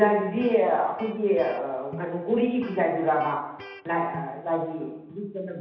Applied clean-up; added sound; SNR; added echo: none; Electric guitar; 18 dB; reverberation time 0.9 s.